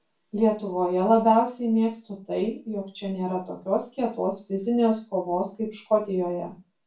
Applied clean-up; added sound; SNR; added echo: none; none; none; reverberation time 0.3 s.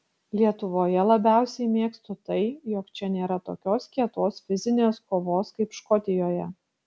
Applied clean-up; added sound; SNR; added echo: none; none; none; none.